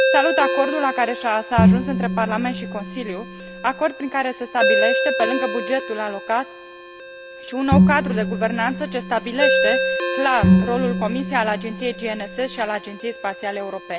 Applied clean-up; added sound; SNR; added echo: none; Ringtone + Bowed string instrument; -1 dB; none.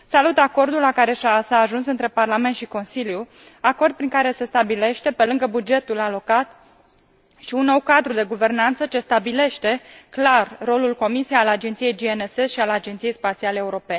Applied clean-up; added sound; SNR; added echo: none; none; none; none.